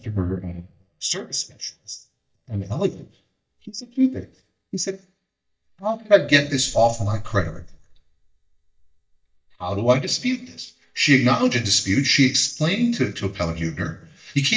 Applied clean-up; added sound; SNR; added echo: neural mask model DeepFilterNet 3.